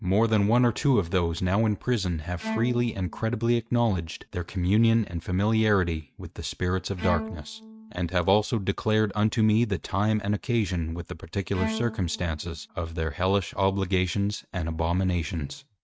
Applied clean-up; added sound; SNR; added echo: neural mask model RNNoise.